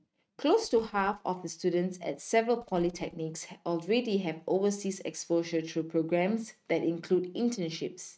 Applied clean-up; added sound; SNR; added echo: neural mask model RNNoise.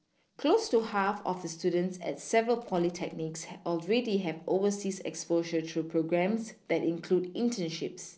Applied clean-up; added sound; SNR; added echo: neural separator model SepFormer DNS4.